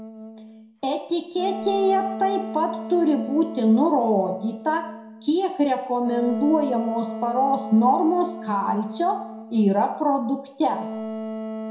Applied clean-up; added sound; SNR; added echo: none; Wind instrument, woodwind instrument; 11 dB; reverberation time 0.6 s.